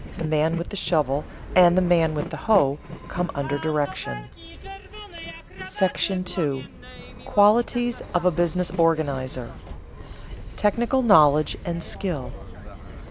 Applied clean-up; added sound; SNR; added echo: none; Train; 12 dB; none.